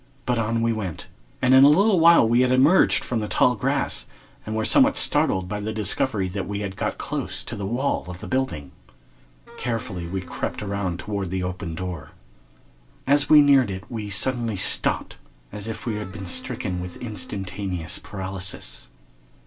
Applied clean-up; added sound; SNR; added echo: none; Wind instrument, woodwind instrument; 18 dB; reverberation time 0.1 s.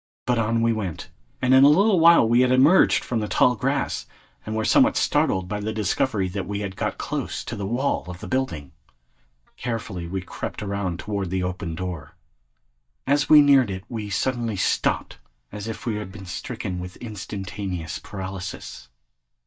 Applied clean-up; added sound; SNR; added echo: neural mask model DeepFilterNet 3.